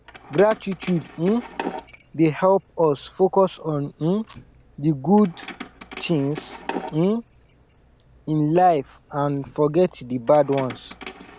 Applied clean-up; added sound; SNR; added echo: none; Keys jangling; 17 dB; none.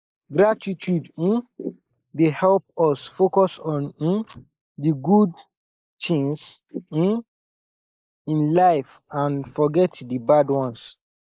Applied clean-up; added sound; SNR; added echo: neural mask model Resemble Enhance denoiser.